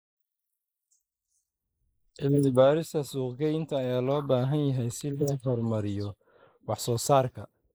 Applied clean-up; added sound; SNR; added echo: neural mask model Resemble Enhance denoiser.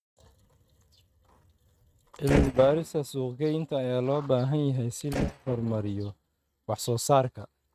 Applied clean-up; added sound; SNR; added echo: neural mask model RNNoise.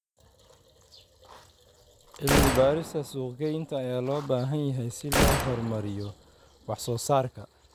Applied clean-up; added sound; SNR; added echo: none; Gunshot, gunfire; 1 dB; none.